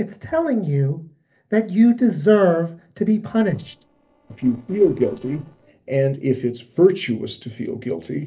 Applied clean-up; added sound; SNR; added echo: neural separator model SepFormer DNS4.